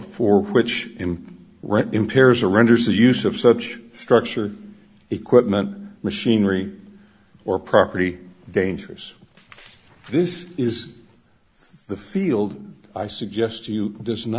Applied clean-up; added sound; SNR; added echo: none; none; none; none.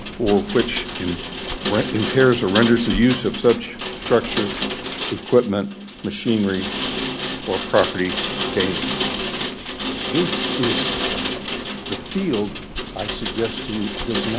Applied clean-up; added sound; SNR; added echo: none; Rain; 3 dB; none.